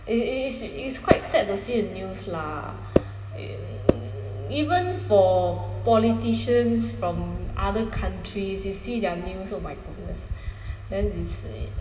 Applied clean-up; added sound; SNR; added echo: none; Percussion; -1 dB; reverberation time 2.3 s.